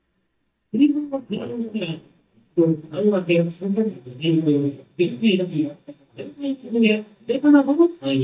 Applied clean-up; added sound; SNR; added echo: neural mask model DeepFilterNet 3.